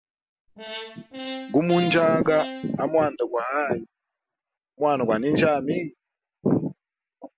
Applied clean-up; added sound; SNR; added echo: none; Brass instrument; 11 dB; none.